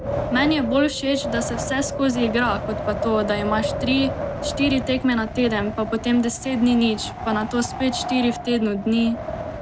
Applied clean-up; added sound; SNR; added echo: none; Wind; 6 dB; none.